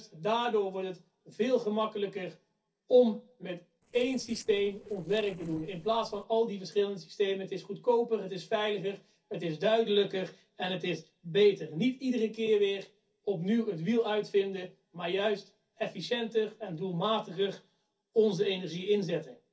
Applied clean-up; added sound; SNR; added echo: neural separator model SepFormer DNS4.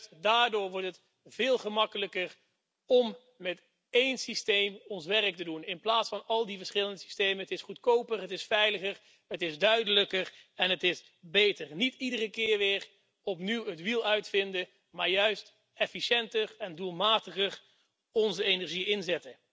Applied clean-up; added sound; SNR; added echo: none; none; none; none.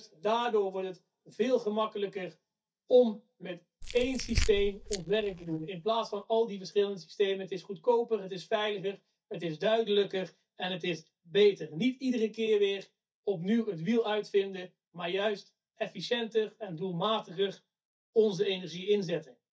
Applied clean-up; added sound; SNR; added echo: neural mask model DeepFilterNet 3.